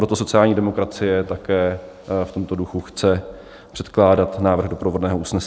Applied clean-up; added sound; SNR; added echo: none; none; none; none.